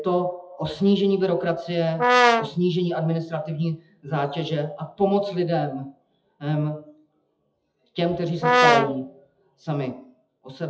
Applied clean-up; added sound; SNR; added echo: classical method WPE with log-MMSE.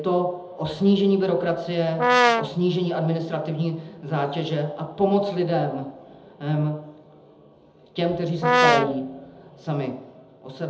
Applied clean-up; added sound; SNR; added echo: none; Brass instrument; -4 dB; reverberation time 0.8 s.